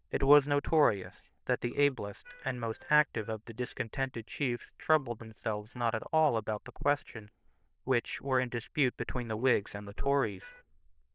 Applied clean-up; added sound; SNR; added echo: neural diffusion model UNIVERSE++.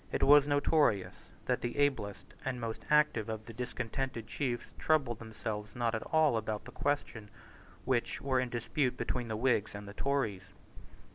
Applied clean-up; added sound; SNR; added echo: none; none; none; none.